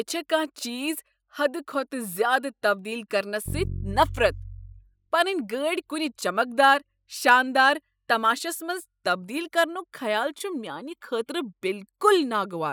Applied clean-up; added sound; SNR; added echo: classical method spectral subtraction.